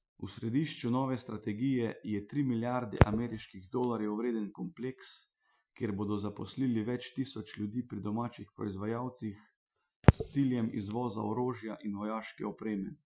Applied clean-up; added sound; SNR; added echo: classical method Wiener filter.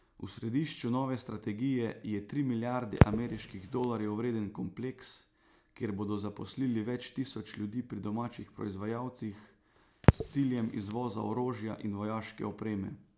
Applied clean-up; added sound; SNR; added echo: none; Crackle; -4 dB; none.